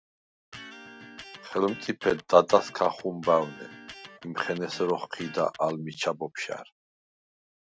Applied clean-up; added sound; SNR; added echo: none; Electric guitar; 17 dB; none.